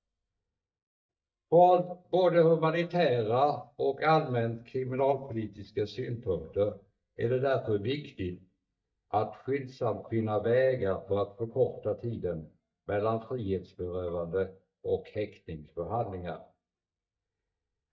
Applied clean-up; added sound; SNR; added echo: neural mask model DeepFilterNet 3.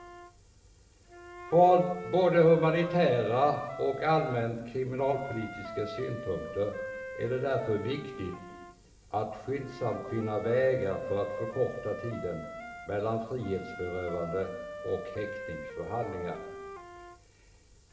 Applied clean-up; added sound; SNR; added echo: none; Wind instrument, woodwind instrument; 12 dB; reverberation time 1.1 s.